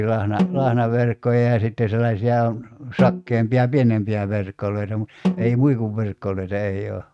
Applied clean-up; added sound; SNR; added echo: neural mask model RNNoise.